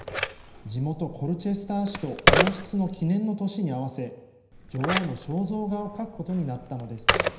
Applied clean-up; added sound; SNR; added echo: none; Telephone; 0 dB; reverberation time 0.9 s.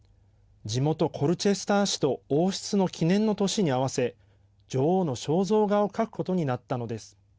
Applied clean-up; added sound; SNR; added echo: none; none; none; none.